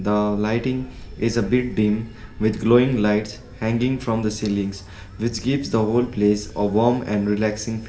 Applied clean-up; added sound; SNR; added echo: none; Bell / Train; 18 dB; reverberation time 1.9 s.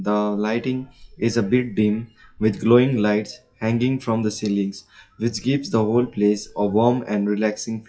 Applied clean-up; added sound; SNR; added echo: classical method WPE with log-MMSE.